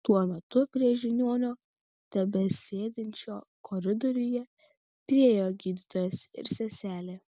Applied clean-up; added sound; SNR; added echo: none; none; none; none.